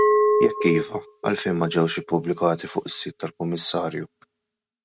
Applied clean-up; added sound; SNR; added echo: neural mask model RNNoise.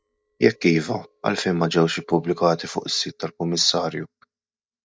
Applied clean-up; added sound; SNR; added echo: neural mask model DeepFilterNet 3.